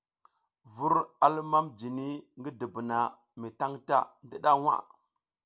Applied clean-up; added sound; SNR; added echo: none; none; none; none.